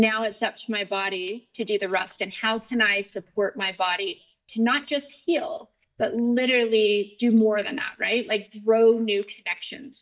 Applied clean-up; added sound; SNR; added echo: neural mask model DeepFilterNet 3.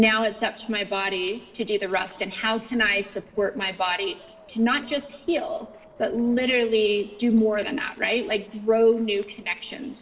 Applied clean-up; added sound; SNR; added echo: neural separator model SepFormer DNS4.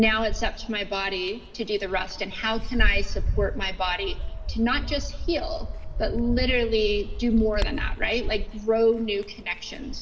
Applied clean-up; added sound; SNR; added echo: none; Bird; 2 dB; reverberation time 2.4 s.